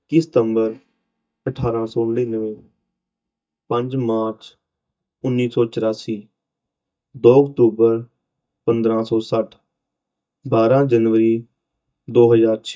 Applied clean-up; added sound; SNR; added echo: neural mask model DeepFilterNet 3.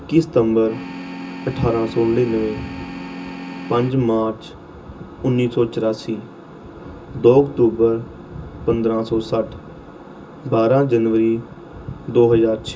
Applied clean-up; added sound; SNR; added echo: none; Organ; 12 dB; reverberation time 0.2 s.